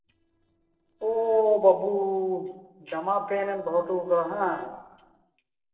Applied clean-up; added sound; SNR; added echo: neural separator model SepFormer DNS4.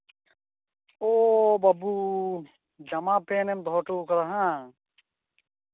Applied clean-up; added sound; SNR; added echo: none; none; none; none.